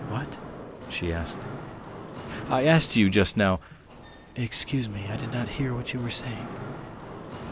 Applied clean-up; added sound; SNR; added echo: none; Mechanisms; 11 dB; none.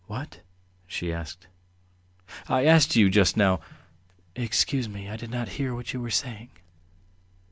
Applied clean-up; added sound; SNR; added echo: none; none; none; none.